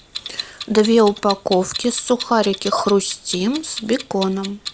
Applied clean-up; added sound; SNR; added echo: none; Clock; 13 dB; none.